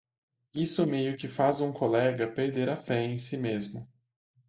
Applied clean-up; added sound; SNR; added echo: neural mask model Resemble Enhance denoiser.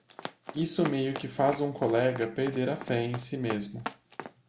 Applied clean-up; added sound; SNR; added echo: none; Run; 13 dB; none.